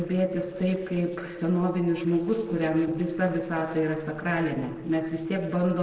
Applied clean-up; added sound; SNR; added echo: neural separator model SepFormer DNS4.